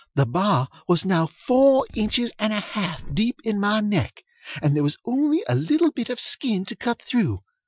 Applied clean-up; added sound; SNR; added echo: classical method Wiener filter.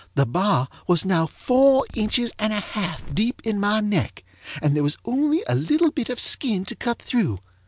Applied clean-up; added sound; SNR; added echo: none; Zipper (clothing); 17 dB; none.